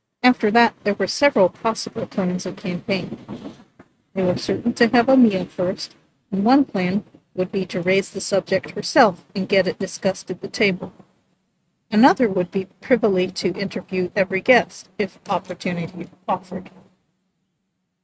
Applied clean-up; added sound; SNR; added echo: neural mask model RNNoise.